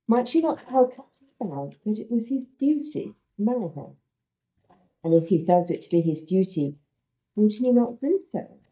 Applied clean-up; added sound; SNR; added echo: neural mask model DeepFilterNet 3.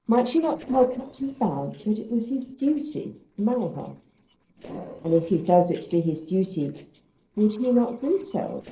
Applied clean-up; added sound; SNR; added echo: neural separator model SepFormer DNS4.